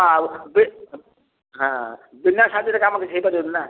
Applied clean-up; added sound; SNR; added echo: none; none; none; none.